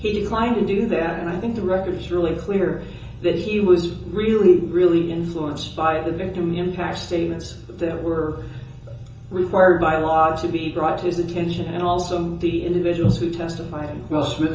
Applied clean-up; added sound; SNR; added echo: none; Purr; 17 dB; reverberation time 0.6 s.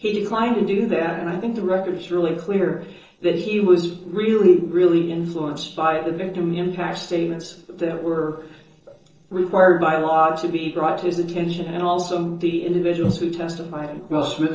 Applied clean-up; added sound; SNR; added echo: neural separator model SepFormer DNS4.